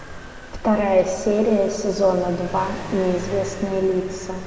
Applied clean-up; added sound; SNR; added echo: none; Motorcycle; 15 dB; reverberation time 1.9 s.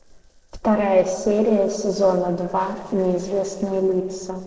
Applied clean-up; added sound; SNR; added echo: neural separator model SepFormer DNS4.